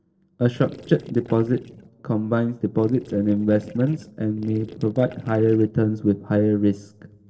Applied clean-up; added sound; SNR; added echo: neural separator model SepFormer DNS4.